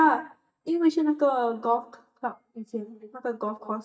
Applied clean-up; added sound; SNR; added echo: neural mask model DeepFilterNet 3.